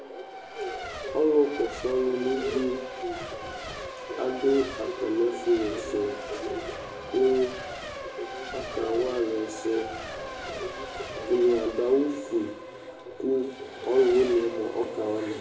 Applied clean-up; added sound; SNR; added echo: none; Race car, auto racing / Accelerating, revving, vroom / Mechanisms; 10 dB; reverberation time 0.6 s.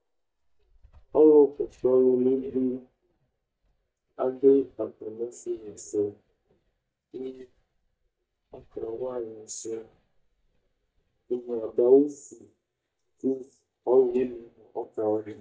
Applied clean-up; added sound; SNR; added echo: neural mask model DeepFilterNet 3.